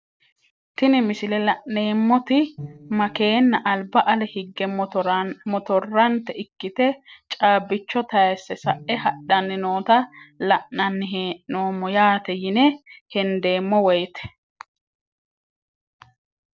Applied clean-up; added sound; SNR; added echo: neural separator model SepFormer DNS4.